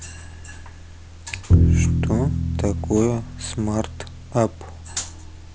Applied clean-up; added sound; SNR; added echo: none; Bowed string instrument; -3 dB; none.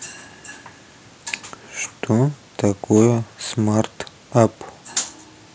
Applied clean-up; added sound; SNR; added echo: none; none; none; none.